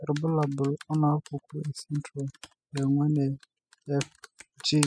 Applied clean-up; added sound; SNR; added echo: classical method spectral subtraction.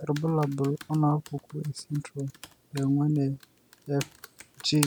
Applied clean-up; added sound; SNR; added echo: none; Computer keyboard; 16 dB; none.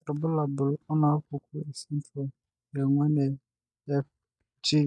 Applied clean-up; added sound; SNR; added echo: neural mask model DeepFilterNet 3.